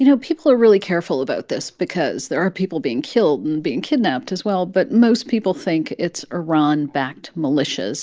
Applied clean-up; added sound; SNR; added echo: none; none; none; none.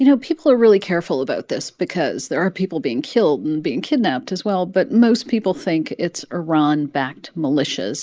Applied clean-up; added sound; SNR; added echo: neural mask model Resemble Enhance denoiser.